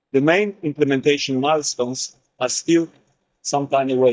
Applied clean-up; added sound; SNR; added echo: neural mask model DeepFilterNet 3.